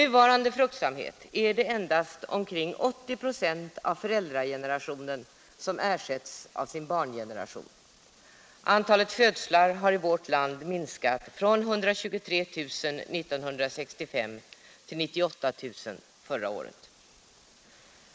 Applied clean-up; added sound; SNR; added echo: neural mask model Resemble Enhance denoiser.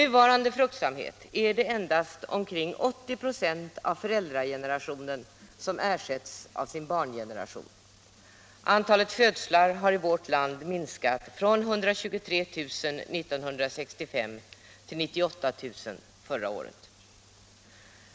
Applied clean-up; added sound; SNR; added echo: none; none; none; none.